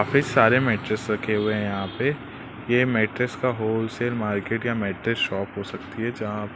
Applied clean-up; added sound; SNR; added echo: none; none; none; none.